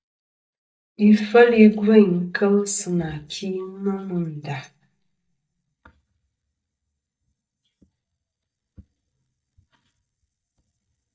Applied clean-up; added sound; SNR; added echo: neural mask model DeepFilterNet 3.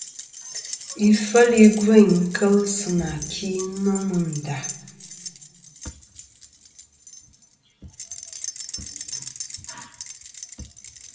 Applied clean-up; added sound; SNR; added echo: none; Keys jangling; 14 dB; reverberation time 1.1 s.